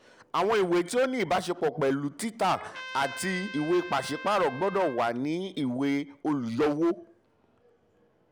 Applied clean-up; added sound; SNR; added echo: none; Trumpet; 13 dB; none.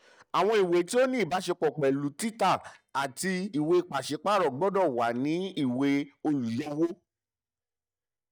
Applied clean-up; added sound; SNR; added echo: neural mask model DeepFilterNet 3.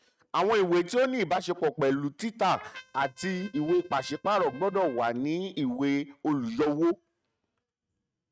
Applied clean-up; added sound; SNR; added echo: neural mask model RNNoise.